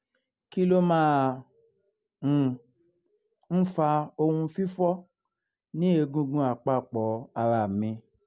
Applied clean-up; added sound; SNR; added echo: none; none; none; none.